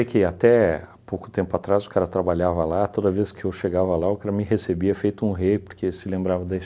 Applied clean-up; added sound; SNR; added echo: none; none; none; none.